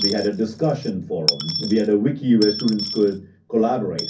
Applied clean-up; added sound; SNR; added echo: none; Coin (dropping) / Dishes, pots, and pans; 9 dB; reverberation time 0.3 s.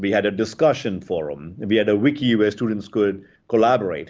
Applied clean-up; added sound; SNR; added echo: none; none; none; none.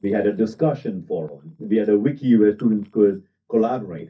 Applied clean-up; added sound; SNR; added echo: neural mask model DeepFilterNet 3.